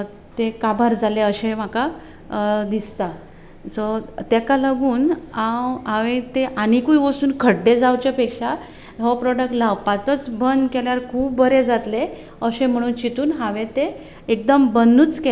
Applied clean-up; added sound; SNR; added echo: none; none; none; none.